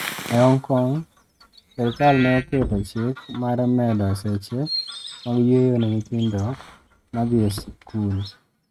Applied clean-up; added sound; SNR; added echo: neural mask model RNNoise.